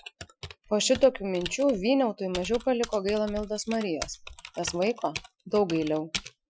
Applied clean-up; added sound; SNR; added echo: classical method Wiener filter.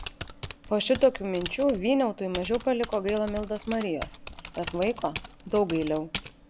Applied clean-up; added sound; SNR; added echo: none; Typing; 12 dB; none.